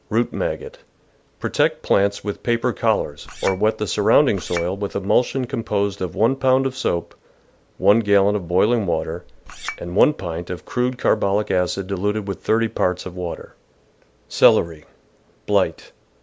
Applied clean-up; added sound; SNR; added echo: none; Chink, clink; 14 dB; none.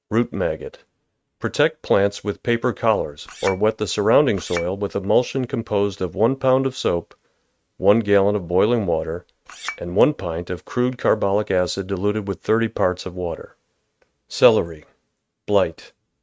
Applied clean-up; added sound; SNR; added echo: neural mask model RNNoise.